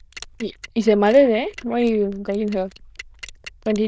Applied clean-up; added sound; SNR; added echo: neural diffusion model UNIVERSE++.